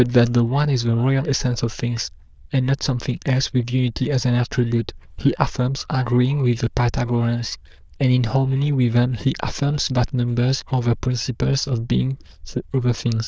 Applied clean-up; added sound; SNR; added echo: neural diffusion model UNIVERSE++.